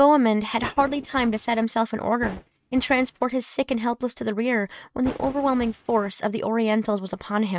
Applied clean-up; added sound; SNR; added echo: neural mask model RNNoise.